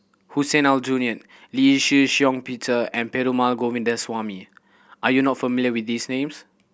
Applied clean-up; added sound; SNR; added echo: none; none; none; none.